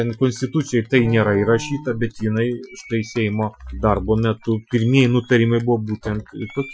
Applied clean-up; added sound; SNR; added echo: classical method Wiener filter.